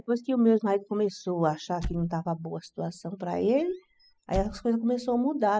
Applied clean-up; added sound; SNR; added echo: classical method spectral subtraction.